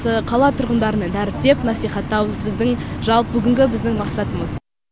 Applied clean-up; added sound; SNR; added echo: none; none; none; none.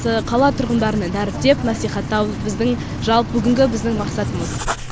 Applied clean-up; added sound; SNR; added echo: none; Writing; 12 dB; none.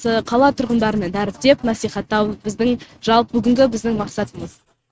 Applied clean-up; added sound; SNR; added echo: neural mask model RNNoise.